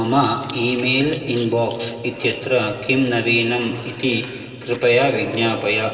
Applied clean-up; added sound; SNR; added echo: none; Coin (dropping) / Zipper (clothing); 15 dB; reverberation time 2.9 s.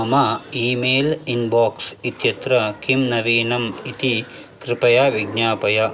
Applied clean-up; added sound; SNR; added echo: none; none; none; none.